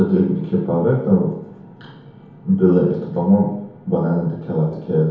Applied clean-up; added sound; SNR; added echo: none; none; none; reverberation time 1.0 s.